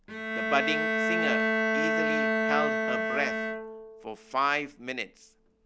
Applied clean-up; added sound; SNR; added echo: none; Bowed string instrument; -4 dB; none.